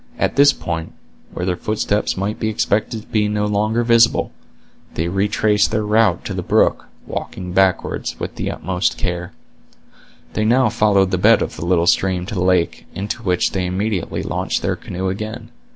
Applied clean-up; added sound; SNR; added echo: none; none; none; none.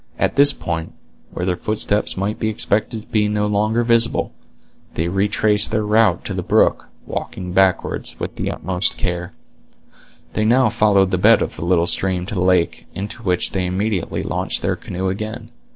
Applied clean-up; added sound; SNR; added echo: neural separator model SepFormer DNS4.